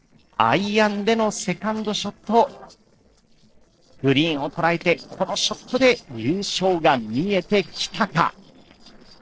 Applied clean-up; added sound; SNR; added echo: neural separator model SepFormer DNS4.